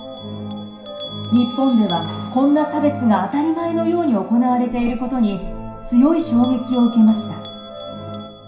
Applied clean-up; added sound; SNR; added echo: none; Bell; 15 dB; reverberation time 0.5 s.